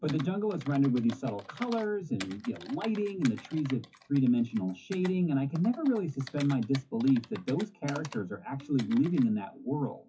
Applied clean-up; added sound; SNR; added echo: classical method WPE with log-MMSE.